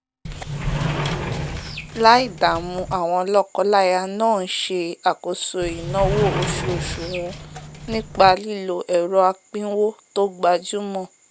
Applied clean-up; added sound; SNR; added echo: none; Sliding door; 6 dB; none.